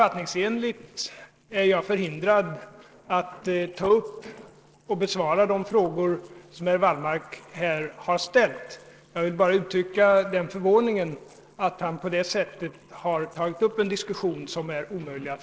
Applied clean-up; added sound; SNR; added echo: neural separator model SepFormer DNS4.